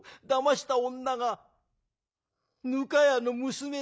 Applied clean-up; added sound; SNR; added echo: neural mask model Resemble Enhance denoiser.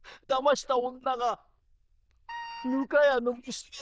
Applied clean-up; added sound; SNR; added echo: neural diffusion model UNIVERSE++.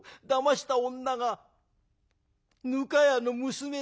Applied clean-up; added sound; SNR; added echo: none; none; none; none.